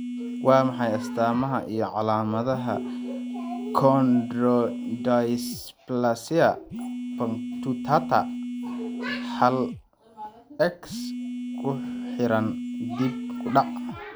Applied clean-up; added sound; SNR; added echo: none; Telephone; 7 dB; none.